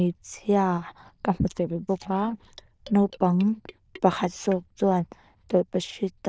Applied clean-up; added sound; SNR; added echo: neural diffusion model UNIVERSE++.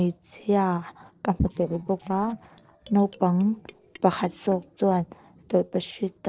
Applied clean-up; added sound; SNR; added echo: neural separator model SepFormer DNS4.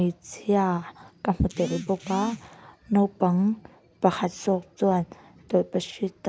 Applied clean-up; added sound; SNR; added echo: none; none; none; none.